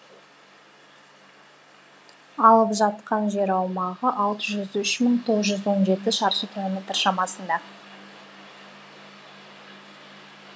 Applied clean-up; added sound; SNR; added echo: none; none; none; none.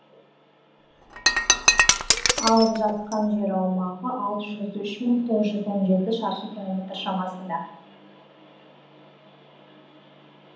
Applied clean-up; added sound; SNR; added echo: none; Shatter; -4 dB; reverberation time 0.8 s.